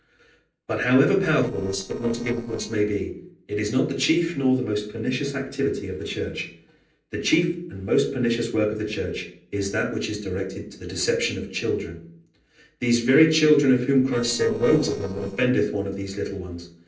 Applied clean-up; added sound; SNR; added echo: neural separator model SepFormer DNS4.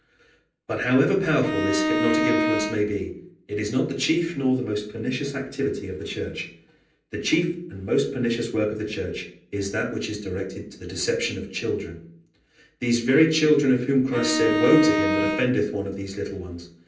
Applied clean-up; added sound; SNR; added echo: none; Bowed string instrument; -1 dB; reverberation time 0.6 s.